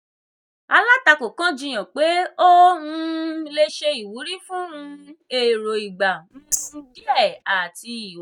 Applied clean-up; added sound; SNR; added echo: neural mask model DeepFilterNet 3.